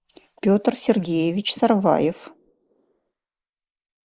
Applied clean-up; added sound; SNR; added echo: neural mask model Resemble Enhance denoiser.